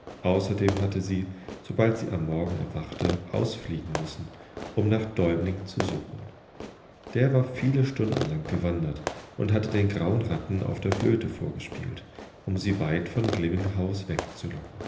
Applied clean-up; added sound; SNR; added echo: none; Fireworks; 11 dB; reverberation time 0.8 s.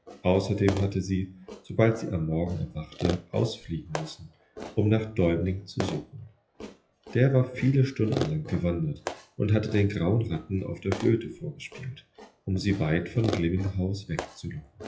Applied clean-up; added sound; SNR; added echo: classical method WPE with log-MMSE.